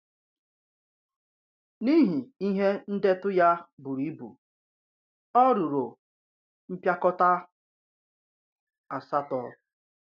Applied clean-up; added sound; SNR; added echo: none; none; none; none.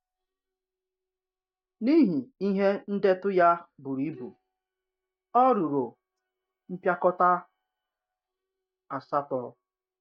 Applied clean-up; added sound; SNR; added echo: neural mask model DeepFilterNet 3.